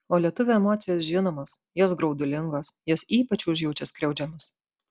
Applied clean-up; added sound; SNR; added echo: none; none; none; none.